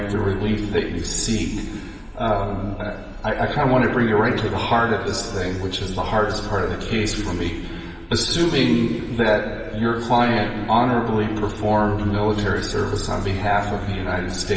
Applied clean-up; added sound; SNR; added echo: none; none; none; reverberation time 1.9 s.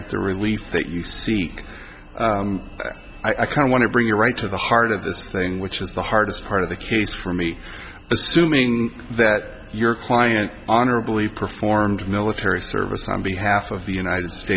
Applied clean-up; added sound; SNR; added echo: none; none; none; none.